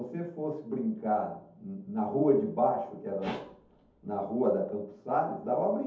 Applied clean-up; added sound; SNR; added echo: none; none; none; reverberation time 0.6 s.